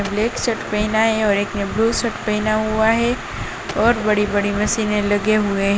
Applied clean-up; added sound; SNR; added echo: none; Gunshot, gunfire; 19 dB; none.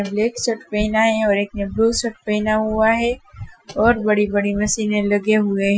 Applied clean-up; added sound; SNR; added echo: classical method Wiener filter.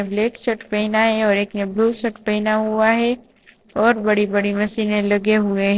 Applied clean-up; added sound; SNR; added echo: neural separator model SepFormer DNS4.